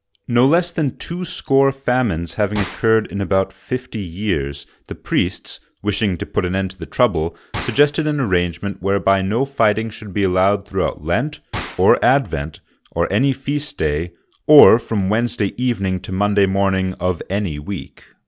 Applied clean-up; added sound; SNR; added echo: none; Gunshot, gunfire; 17 dB; none.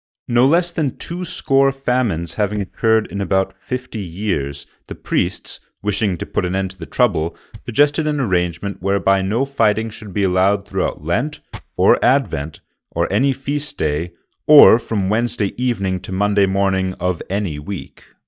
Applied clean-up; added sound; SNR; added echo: neural mask model DeepFilterNet 3.